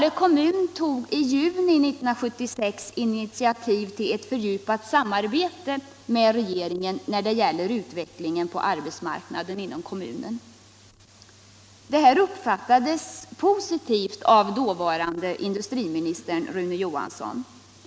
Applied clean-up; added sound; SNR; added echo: none; none; none; none.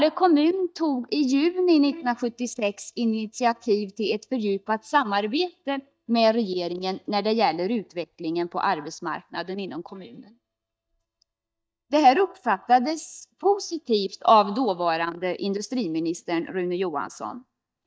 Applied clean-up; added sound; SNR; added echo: neural mask model DeepFilterNet 3.